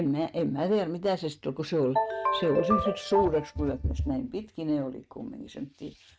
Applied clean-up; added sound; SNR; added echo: neural mask model RNNoise.